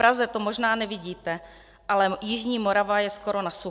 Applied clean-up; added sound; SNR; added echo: none; none; none; none.